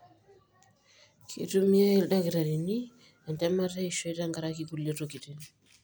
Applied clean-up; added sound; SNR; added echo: none; none; none; none.